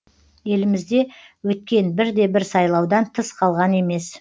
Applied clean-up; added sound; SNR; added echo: none; none; none; none.